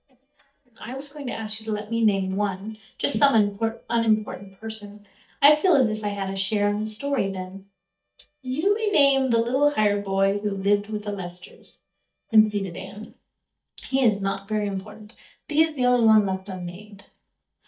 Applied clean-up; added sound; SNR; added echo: neural mask model DeepFilterNet 3.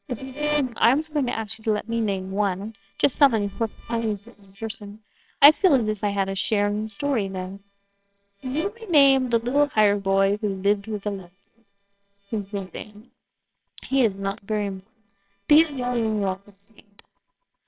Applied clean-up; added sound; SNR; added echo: neural separator model SepFormer WHAMR!.